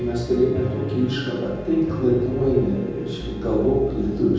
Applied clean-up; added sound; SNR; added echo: none; Piano; 10 dB; reverberation time 1.3 s.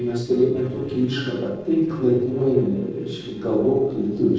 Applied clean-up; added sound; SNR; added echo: neural separator model SepFormer DNS4.